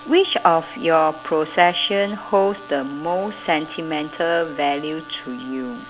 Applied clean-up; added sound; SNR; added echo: none; Wind instrument, woodwind instrument; 19 dB; none.